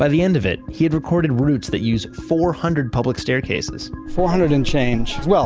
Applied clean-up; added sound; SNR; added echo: none; none; none; none.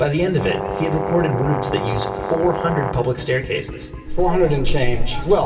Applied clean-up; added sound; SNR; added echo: none; Brass instrument; 6 dB; reverberation time 1.9 s.